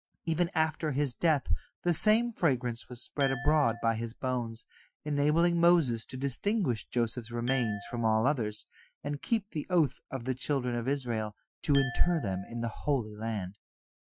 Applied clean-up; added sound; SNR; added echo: classical method Wiener filter.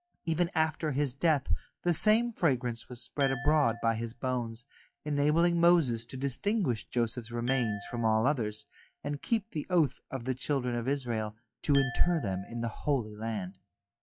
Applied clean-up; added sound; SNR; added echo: classical method log-MMSE.